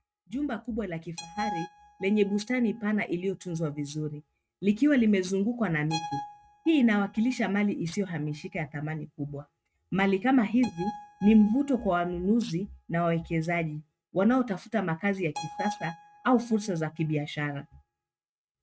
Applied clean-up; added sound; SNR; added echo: neural mask model RNNoise.